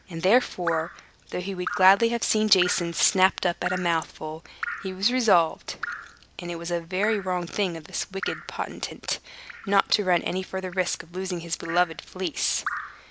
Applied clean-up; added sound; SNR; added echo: none; Drip; 13 dB; none.